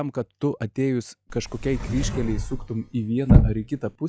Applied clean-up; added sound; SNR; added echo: classical method log-MMSE.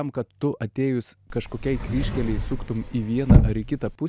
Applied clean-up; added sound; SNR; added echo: none; Sliding door / Slam / Wood; -4 dB; none.